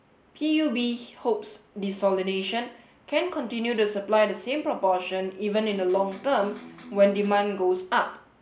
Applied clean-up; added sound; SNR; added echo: none; Electric guitar; 18 dB; none.